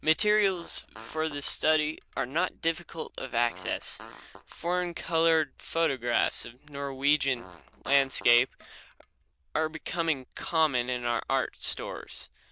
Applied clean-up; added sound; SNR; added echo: neural diffusion model UNIVERSE++.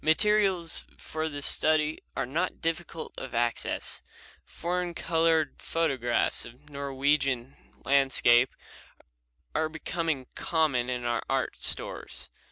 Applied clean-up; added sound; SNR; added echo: none; none; none; none.